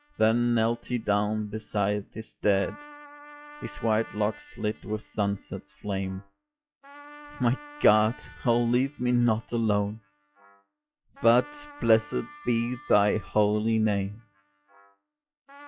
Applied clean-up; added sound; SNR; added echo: classical method log-MMSE.